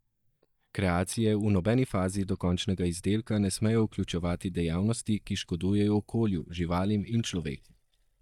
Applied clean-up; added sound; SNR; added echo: neural mask model DeepFilterNet 3.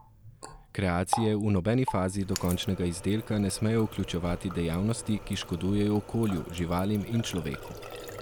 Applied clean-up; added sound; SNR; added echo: none; Water tap, faucet; 12 dB; none.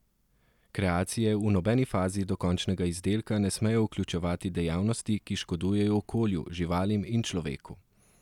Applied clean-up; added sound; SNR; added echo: none; none; none; none.